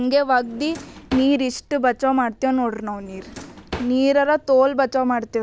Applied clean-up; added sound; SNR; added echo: none; Drawer open or close; 16 dB; none.